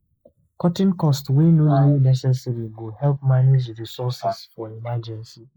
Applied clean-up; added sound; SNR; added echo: neural mask model Resemble Enhance denoiser.